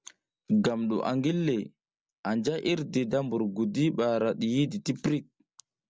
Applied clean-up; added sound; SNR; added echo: none; none; none; none.